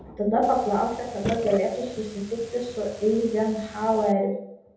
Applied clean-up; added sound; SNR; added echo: none; Burping, eructation; 14 dB; reverberation time 0.8 s.